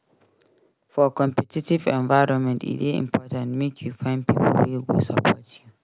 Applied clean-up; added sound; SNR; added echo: none; none; none; none.